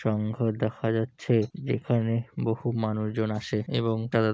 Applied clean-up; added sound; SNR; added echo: none; none; none; none.